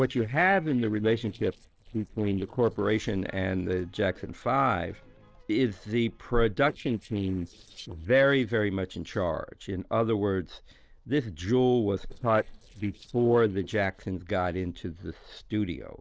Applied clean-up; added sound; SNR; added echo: neural separator model SepFormer DNS4.